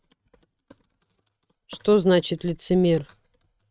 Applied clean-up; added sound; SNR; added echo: neural mask model RNNoise.